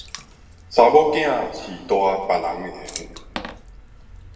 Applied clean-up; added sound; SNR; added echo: none; Water / Splash, splatter; 18 dB; reverberation time 1.2 s.